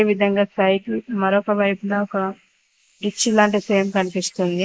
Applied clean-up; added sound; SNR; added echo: neural mask model Resemble Enhance denoiser.